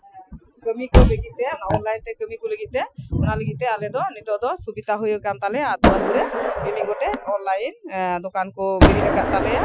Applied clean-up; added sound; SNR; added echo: classical method Wiener filter.